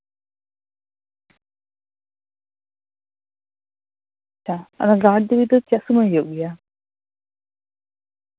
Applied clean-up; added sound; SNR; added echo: none; none; none; none.